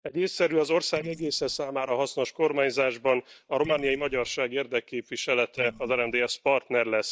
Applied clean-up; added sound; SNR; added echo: neural mask model DeepFilterNet 3.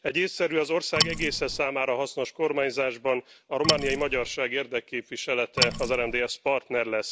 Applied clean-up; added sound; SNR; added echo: none; Wood; 2 dB; none.